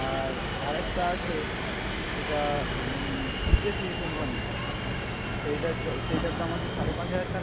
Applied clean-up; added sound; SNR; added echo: none; Subway, metro, underground; -5 dB; none.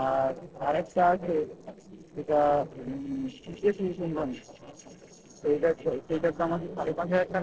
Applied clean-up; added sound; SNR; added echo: neural separator model SepFormer DNS4.